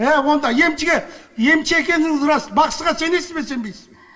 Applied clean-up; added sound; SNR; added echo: none; none; none; reverberation time 1.3 s.